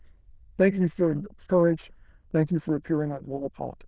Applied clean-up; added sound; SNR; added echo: neural diffusion model UNIVERSE++.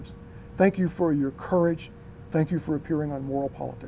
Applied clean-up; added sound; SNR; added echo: none; none; none; none.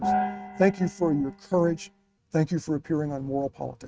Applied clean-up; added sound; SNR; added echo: neural mask model RNNoise.